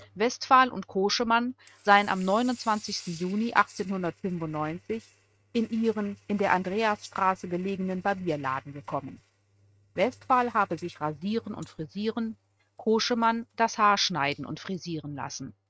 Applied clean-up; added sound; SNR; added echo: neural mask model RNNoise.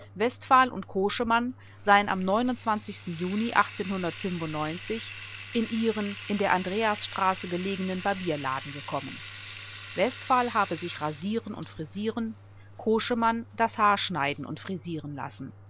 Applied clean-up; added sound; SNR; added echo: none; Bathtub (filling or washing); 10 dB; none.